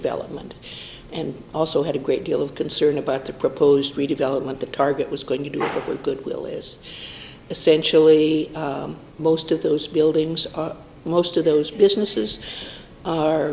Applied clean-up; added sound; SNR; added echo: none; none; none; none.